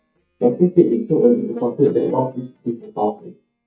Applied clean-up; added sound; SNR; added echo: neural mask model DeepFilterNet 3.